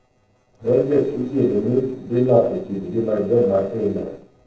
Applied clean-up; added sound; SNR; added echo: neural separator model SepFormer DNS4.